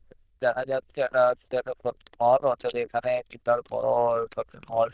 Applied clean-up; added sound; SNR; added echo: neural diffusion model UNIVERSE++.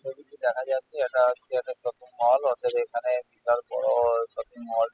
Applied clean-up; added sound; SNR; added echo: classical method spectral subtraction.